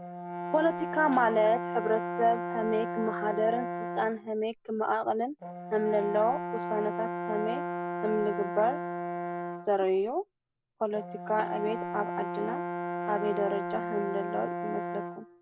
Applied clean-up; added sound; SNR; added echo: none; Brass instrument; 5 dB; none.